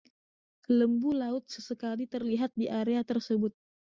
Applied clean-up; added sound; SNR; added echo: none; none; none; none.